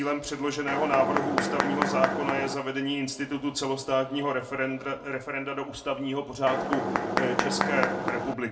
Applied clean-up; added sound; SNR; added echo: none; Mechanisms; -1 dB; reverberation time 0.2 s.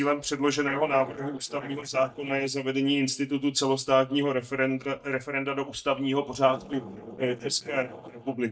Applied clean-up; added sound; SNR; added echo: neural mask model DeepFilterNet 3.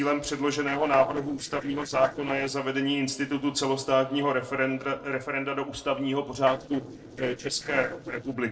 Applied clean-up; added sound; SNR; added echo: neural separator model SepFormer DNS4.